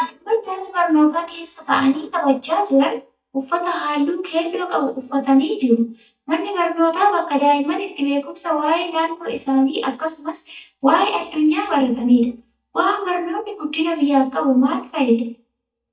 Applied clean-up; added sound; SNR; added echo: neural mask model DeepFilterNet 3.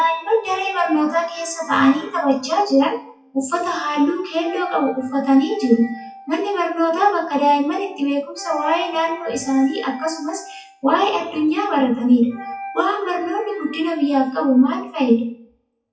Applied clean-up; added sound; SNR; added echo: classical method WPE with log-MMSE.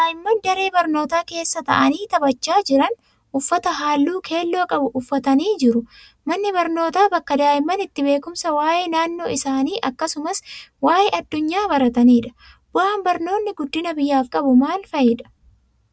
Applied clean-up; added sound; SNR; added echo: none; none; none; none.